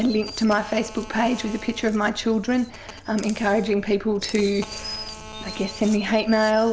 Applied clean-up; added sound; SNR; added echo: none; Chirp, tweet + Telephone; 15 dB; none.